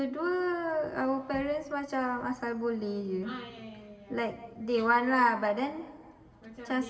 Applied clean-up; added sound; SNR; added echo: none; none; none; reverberation time 2.0 s.